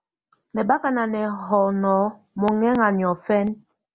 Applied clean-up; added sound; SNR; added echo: none; none; none; none.